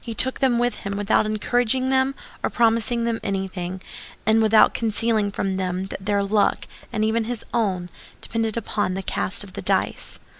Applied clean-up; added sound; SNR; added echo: none; none; none; none.